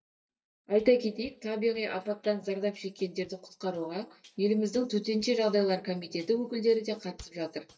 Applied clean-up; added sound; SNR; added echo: neural mask model DeepFilterNet 3.